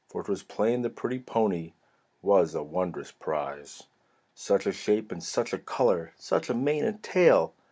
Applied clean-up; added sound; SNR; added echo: none; none; none; none.